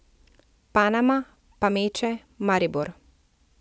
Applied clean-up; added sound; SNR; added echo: none; none; none; none.